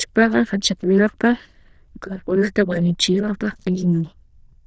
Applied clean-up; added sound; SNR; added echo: neural diffusion model UNIVERSE++.